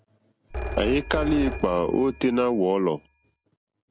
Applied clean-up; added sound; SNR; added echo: none; Telephone; 9 dB; none.